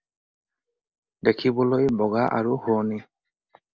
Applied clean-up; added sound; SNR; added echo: none; none; none; none.